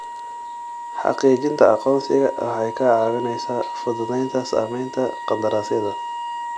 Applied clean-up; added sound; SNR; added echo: none; Wind instrument, woodwind instrument; 9 dB; none.